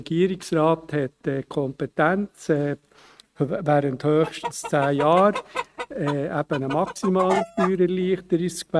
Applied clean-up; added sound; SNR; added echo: neural mask model RNNoise.